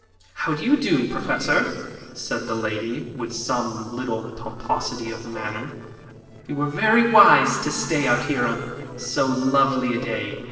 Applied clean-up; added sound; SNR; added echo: neural separator model SepFormer DNS4.